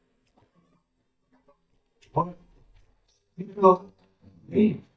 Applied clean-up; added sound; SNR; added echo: neural mask model DeepFilterNet 3.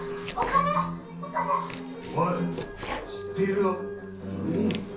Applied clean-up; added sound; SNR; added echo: none; Domestic sounds, home sounds; 12 dB; reverberation time 0.6 s.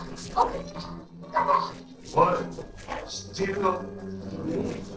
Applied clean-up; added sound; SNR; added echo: neural separator model SepFormer DNS4.